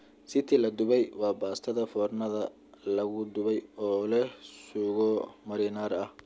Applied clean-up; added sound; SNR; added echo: none; none; none; none.